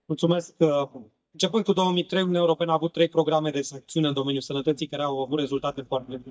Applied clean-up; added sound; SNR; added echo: neural mask model DeepFilterNet 3.